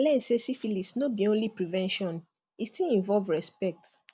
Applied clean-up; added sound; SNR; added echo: none; none; none; none.